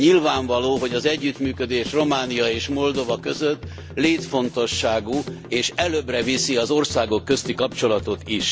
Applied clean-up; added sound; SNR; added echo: none; Drum kit; 14 dB; none.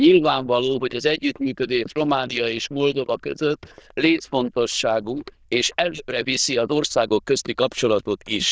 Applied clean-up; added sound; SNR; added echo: neural diffusion model UNIVERSE++.